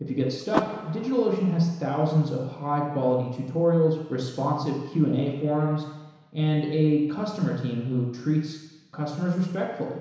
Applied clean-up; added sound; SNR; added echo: none; Car; 11 dB; reverberation time 1.0 s.